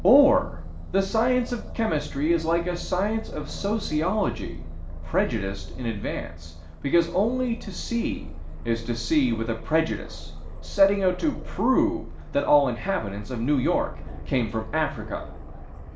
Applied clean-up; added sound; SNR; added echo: none; Aircraft; 9 dB; reverberation time 0.5 s.